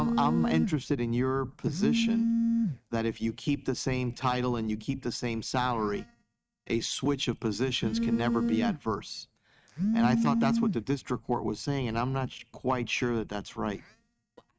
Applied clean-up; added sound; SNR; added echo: neural mask model RNNoise.